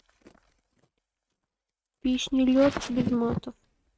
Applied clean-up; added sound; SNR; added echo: neural mask model RNNoise.